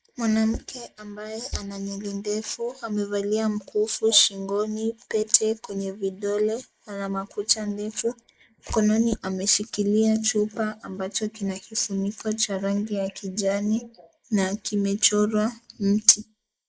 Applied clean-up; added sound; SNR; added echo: neural mask model Resemble Enhance denoiser.